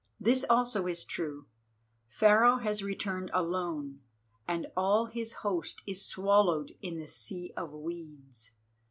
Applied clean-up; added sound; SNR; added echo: none; none; none; none.